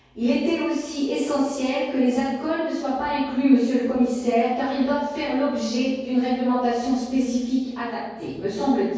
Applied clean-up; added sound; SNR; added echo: none; none; none; reverberation time 1.3 s.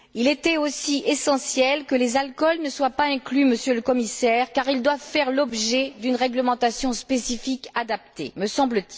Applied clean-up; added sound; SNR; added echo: none; none; none; none.